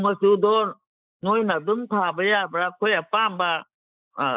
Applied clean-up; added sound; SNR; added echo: neural mask model Resemble Enhance denoiser.